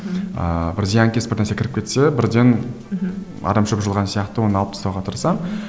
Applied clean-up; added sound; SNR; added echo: none; none; none; none.